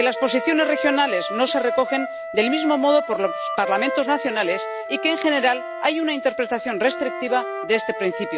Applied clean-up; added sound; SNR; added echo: none; Wind instrument, woodwind instrument + Wind instrument, woodwind instrument; 6 dB; none.